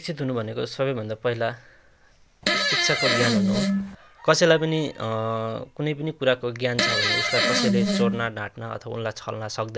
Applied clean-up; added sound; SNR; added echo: none; Fart; -4 dB; none.